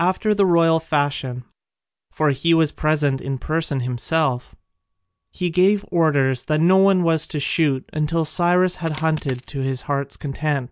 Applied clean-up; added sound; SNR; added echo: none; Coin (dropping); 16 dB; none.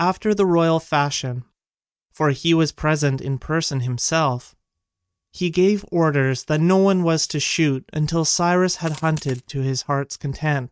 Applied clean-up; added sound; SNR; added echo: neural mask model RNNoise.